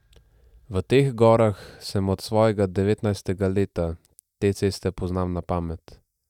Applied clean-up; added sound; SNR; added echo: neural mask model DeepFilterNet 3.